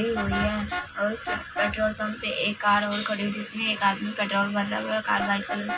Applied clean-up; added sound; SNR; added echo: none; Vehicle horn, car horn, honking; 10 dB; reverberation time 0.4 s.